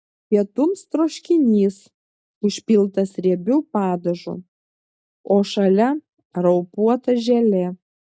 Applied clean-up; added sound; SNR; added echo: none; none; none; none.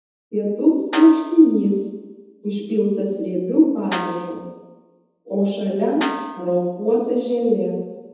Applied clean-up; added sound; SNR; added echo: none; Snare drum; 14 dB; reverberation time 1.1 s.